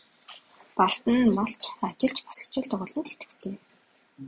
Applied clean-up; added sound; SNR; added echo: none; none; none; none.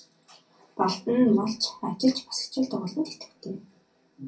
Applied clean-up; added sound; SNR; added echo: none; none; none; reverberation time 0.3 s.